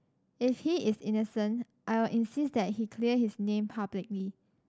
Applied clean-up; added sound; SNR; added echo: none; none; none; none.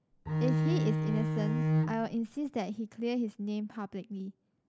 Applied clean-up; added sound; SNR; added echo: none; Bowed string instrument; -5 dB; none.